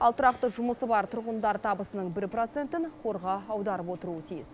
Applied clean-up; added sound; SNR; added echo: none; none; none; none.